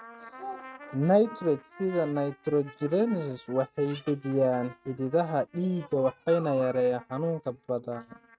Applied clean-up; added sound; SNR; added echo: neural mask model RNNoise.